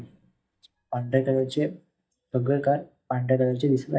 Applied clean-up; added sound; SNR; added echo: neural mask model DeepFilterNet 3.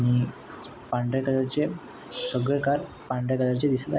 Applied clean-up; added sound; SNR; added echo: none; none; none; none.